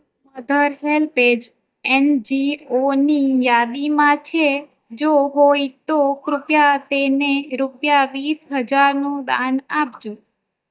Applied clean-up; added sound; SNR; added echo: neural mask model DeepFilterNet 3.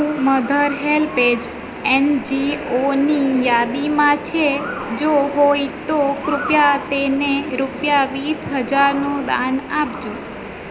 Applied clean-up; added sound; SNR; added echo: none; Motor vehicle (road) / Siren; 17 dB; none.